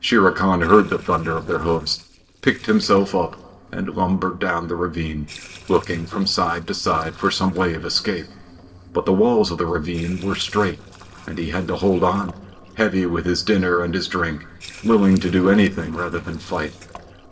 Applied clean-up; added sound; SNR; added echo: neural separator model SepFormer DNS4.